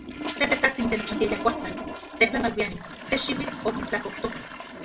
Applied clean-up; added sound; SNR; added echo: none; Toilet flush; 7 dB; reverberation time 0.6 s.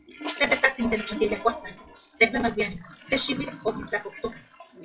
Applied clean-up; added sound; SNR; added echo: classical method WPE with log-MMSE.